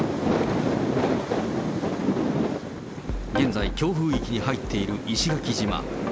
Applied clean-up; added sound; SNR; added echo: none; none; none; none.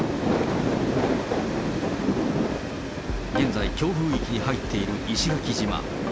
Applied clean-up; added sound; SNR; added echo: none; Train; 9 dB; none.